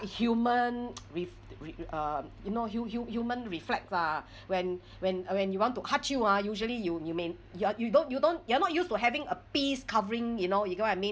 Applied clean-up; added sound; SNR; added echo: none; none; none; none.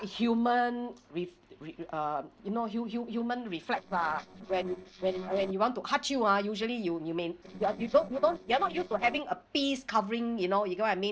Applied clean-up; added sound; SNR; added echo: neural separator model SepFormer DNS4.